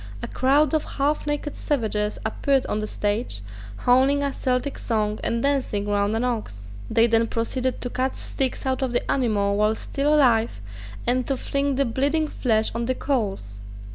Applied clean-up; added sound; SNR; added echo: none; none; none; none.